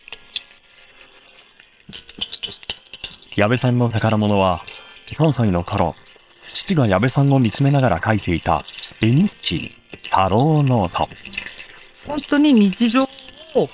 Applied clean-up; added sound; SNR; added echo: neural separator model SepFormer WHAM!.